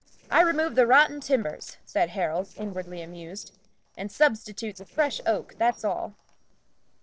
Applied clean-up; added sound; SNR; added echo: neural separator model SepFormer DNS4.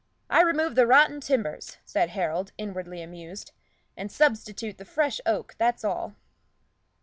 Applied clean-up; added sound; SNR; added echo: none; none; none; none.